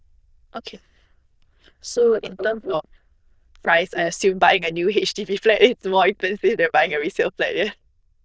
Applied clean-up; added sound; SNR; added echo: neural diffusion model UNIVERSE++.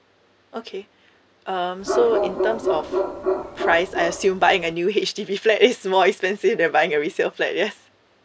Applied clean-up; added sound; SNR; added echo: none; Bark; 3 dB; none.